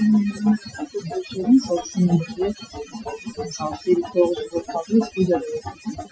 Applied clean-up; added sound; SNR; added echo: classical method Wiener filter.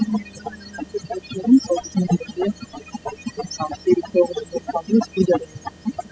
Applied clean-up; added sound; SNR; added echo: classical method spectral subtraction.